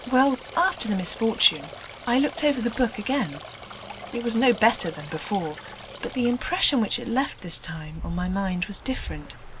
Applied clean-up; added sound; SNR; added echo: none; Stream; 13 dB; none.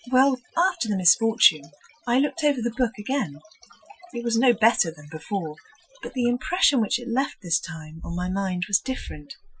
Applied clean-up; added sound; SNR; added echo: classical method Wiener filter.